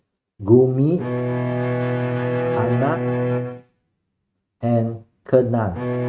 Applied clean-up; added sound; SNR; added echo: neural mask model RNNoise.